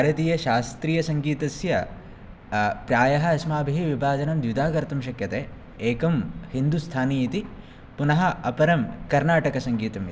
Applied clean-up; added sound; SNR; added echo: none; none; none; none.